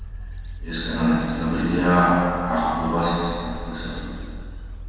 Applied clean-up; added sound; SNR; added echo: none; Gull, seagull; 10 dB; reverberation time 1.9 s.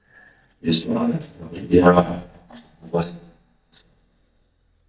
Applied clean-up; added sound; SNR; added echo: neural mask model DeepFilterNet 3.